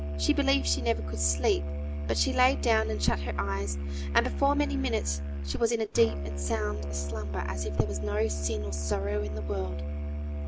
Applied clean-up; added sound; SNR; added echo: none; Musical instrument; 2 dB; none.